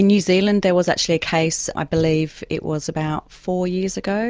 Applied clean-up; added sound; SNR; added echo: none; none; none; none.